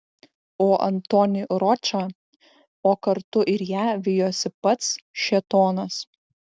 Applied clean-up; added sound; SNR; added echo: none; none; none; none.